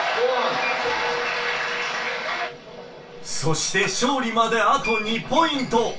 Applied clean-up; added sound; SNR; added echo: none; Piano; 17 dB; reverberation time 0.2 s.